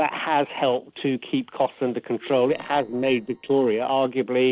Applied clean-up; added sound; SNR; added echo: neural separator model SepFormer DNS4.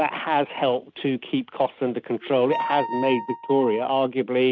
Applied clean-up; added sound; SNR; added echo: neural mask model RNNoise.